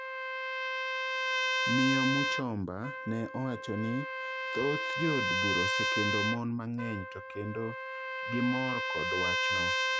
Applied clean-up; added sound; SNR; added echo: none; Trumpet; -2 dB; none.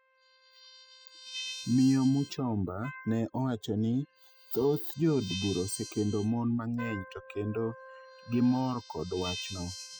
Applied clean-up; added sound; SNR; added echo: classical method spectral subtraction.